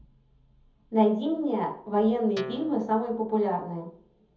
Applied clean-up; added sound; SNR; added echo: none; Guitar; 17 dB; reverberation time 0.6 s.